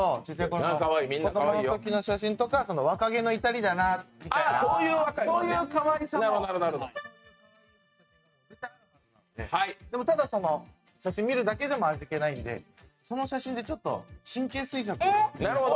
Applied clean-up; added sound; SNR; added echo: neural mask model RNNoise.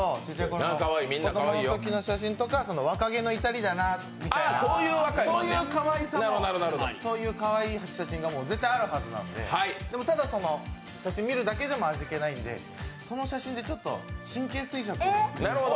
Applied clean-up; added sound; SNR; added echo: none; none; none; none.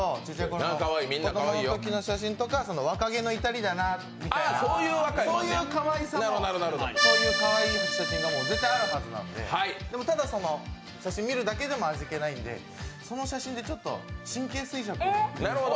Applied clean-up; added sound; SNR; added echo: none; Accordion; -3 dB; none.